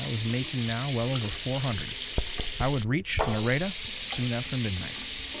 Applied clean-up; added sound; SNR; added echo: none; Sink (filling or washing); -1 dB; none.